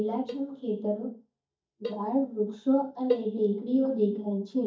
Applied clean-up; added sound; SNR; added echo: neural mask model DeepFilterNet 3.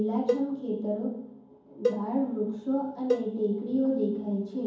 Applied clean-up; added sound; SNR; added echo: none; Cowbell; 5 dB; reverberation time 1.2 s.